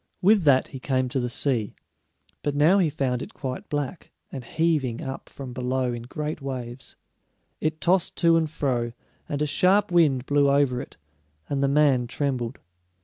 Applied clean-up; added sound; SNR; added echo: none; none; none; none.